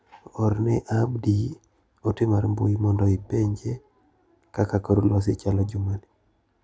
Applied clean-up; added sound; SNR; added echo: none; none; none; none.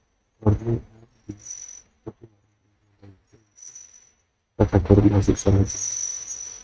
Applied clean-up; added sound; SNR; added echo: neural mask model RNNoise.